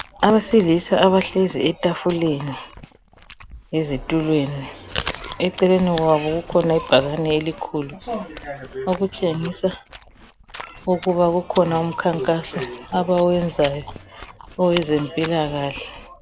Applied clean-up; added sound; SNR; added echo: none; Chewing, mastication; 17 dB; none.